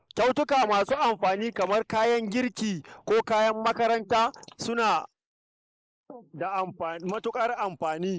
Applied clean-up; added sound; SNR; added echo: neural mask model Resemble Enhance denoiser.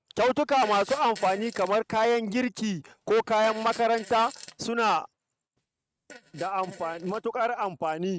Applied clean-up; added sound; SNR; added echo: neural mask model RNNoise.